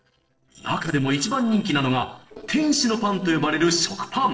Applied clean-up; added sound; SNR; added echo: neural separator model SepFormer DNS4.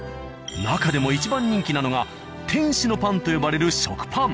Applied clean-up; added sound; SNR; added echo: none; none; none; none.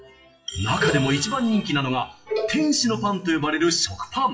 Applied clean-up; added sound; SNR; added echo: classical method WPE with log-MMSE.